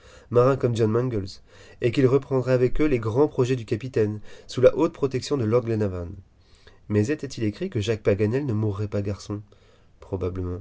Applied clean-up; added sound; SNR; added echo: none; none; none; none.